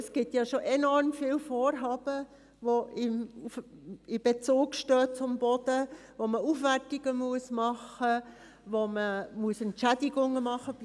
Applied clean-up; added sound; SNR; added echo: none; none; none; none.